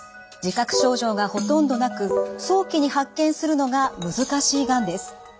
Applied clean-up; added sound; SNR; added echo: none; none; none; none.